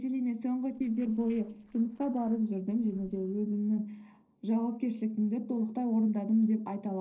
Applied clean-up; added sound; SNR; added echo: neural separator model SepFormer DNS4.